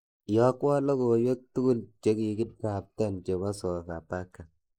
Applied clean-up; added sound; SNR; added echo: neural mask model Resemble Enhance denoiser.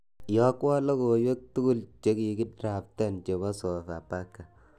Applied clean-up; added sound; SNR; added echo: none; none; none; none.